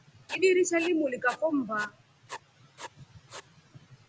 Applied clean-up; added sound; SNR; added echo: none; Writing; 17 dB; none.